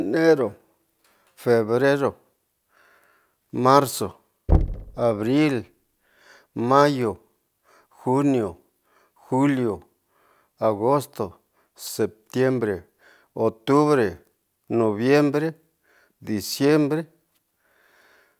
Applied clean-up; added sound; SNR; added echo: none; Knock; 3 dB; none.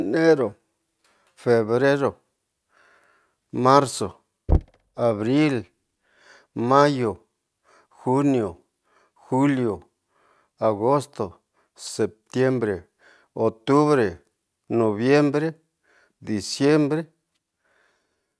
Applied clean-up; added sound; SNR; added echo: neural mask model RNNoise.